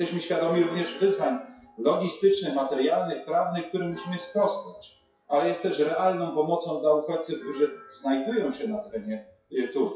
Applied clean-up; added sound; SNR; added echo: classical method WPE with log-MMSE.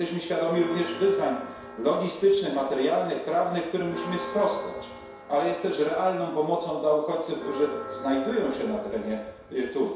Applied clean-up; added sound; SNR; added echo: none; Church bell; 14 dB; reverberation time 0.7 s.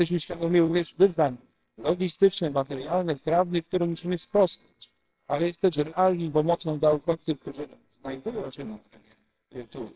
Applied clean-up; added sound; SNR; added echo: neural separator model SepFormer WHAMR!.